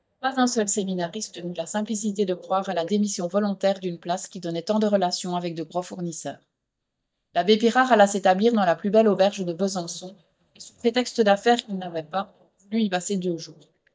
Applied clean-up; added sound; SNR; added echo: neural mask model DeepFilterNet 3.